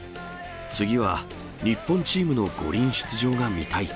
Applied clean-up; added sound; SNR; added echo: none; none; none; none.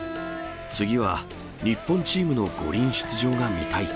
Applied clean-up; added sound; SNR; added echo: none; Wind instrument, woodwind instrument; 11 dB; none.